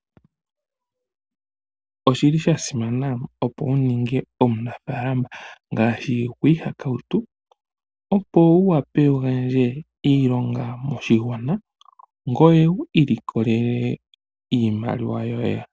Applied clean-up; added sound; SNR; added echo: none; none; none; none.